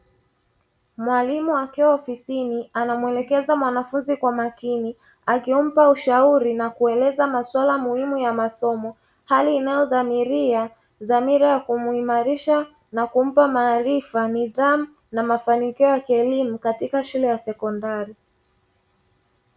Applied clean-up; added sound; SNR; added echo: none; none; none; none.